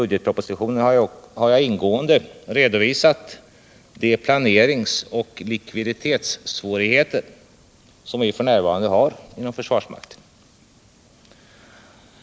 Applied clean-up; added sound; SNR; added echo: none; none; none; none.